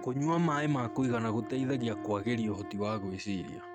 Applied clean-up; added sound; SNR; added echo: neural mask model RNNoise.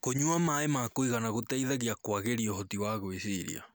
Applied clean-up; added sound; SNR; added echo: none; none; none; none.